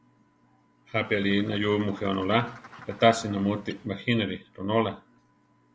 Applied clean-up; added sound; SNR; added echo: none; Bird; 20 dB; none.